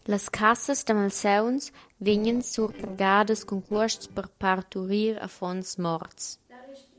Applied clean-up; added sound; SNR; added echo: neural separator model SepFormer DNS4.